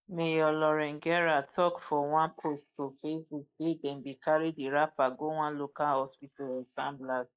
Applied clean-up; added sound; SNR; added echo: neural mask model Resemble Enhance denoiser.